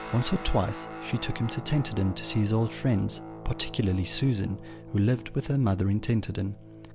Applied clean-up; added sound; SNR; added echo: none; Guitar; 13 dB; none.